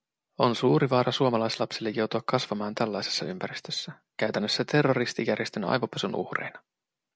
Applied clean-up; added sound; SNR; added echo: none; none; none; none.